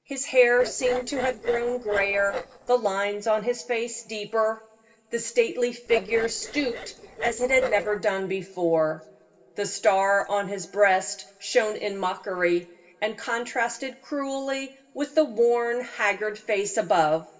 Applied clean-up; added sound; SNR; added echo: neural separator model SepFormer DNS4.